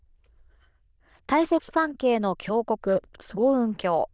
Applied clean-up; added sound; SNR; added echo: neural diffusion model UNIVERSE++.